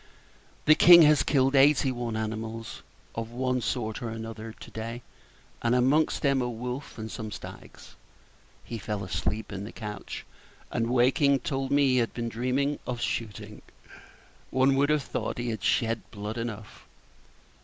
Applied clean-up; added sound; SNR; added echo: none; none; none; none.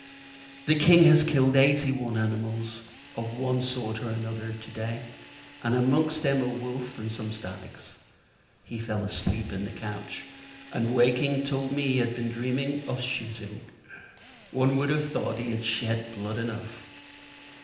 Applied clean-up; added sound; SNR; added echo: none; Drill; 19 dB; reverberation time 0.8 s.